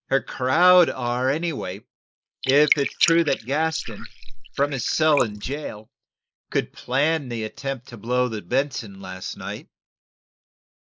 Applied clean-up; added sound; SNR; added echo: neural mask model Resemble Enhance denoiser.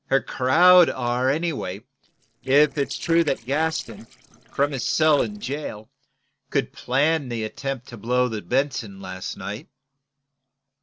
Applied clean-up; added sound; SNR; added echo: neural separator model SepFormer DNS4.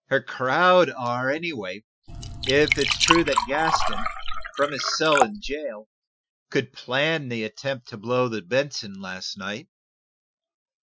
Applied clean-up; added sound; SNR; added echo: classical method Wiener filter.